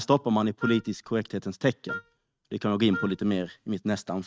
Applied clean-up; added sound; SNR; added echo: neural mask model RNNoise.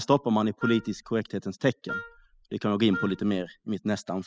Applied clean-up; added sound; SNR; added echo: classical method spectral subtraction.